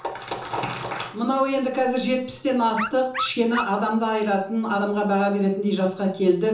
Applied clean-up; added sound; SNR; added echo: none; Dog; 8 dB; reverberation time 0.6 s.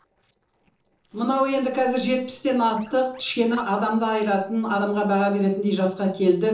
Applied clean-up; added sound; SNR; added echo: neural separator model SepFormer DNS4.